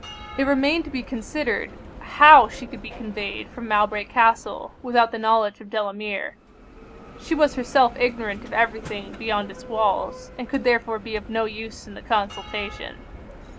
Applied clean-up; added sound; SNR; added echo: none; Bell; 17 dB; none.